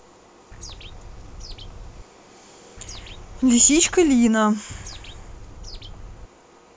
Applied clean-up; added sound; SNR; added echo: none; Bird; 14 dB; none.